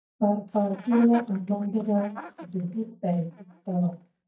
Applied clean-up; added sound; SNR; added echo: neural mask model DeepFilterNet 3.